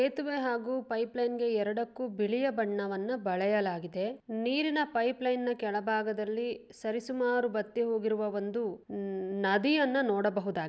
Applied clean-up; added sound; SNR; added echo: none; none; none; none.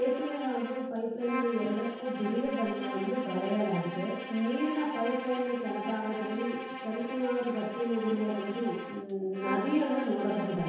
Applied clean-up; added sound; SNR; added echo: none; Bowed string instrument; 7 dB; reverberation time 0.9 s.